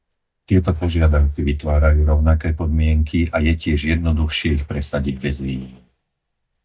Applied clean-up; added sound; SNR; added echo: neural mask model DeepFilterNet 3.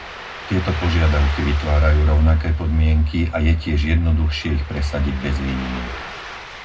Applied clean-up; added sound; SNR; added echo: none; Ocean; 15 dB; reverberation time 0.3 s.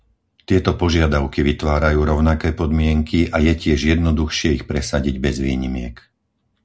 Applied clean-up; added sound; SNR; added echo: none; none; none; none.